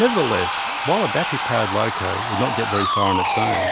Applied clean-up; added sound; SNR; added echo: none; Sawing; -1 dB; none.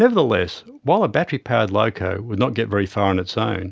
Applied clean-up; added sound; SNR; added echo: none; none; none; none.